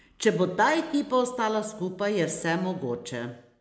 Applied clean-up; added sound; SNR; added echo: none; none; none; none.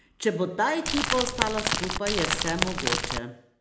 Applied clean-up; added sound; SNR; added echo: none; Crumpling, crinkling / Crackle; -1 dB; none.